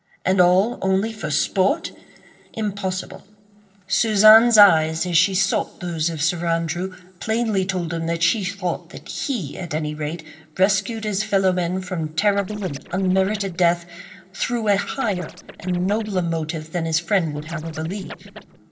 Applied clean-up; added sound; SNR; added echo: neural separator model SepFormer DNS4.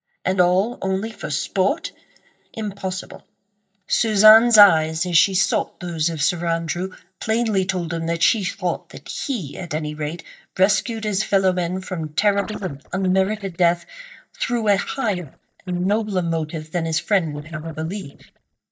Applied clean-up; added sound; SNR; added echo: neural mask model DeepFilterNet 3.